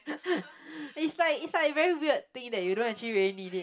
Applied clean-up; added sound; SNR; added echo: none; none; none; reverberation time 0.2 s.